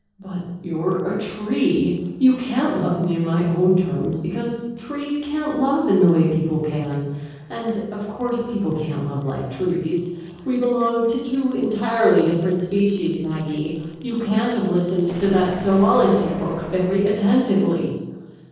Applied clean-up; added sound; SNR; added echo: neural separator model SepFormer DNS4.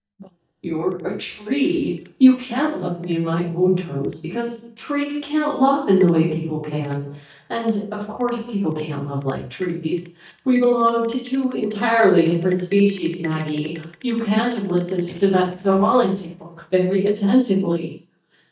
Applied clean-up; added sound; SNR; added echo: neural mask model DeepFilterNet 3.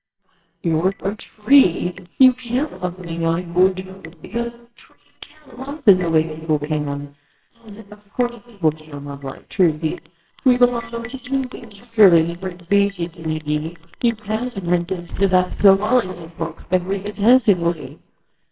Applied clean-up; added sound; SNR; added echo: neural separator model SepFormer WHAMR!.